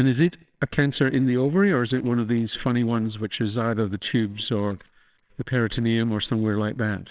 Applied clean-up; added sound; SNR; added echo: neural separator model SepFormer WHAMR!.